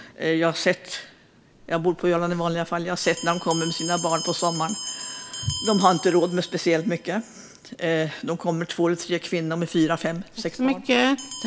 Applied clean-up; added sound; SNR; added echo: none; Bell; 13 dB; none.